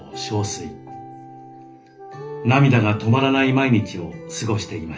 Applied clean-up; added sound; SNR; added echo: none; none; none; reverberation time 0.3 s.